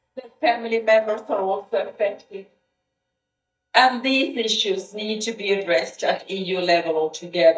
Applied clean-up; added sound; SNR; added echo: neural mask model DeepFilterNet 3.